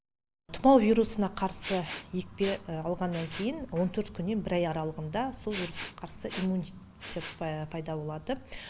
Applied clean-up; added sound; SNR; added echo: none; Respiratory sounds; 14 dB; none.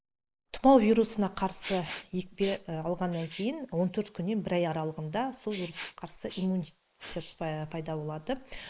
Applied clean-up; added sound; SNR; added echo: neural mask model Resemble Enhance denoiser.